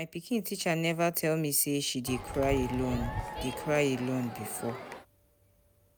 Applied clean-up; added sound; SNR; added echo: none; Crowd; 6 dB; none.